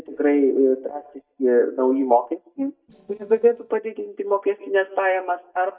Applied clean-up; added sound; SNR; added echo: neural mask model DeepFilterNet 3.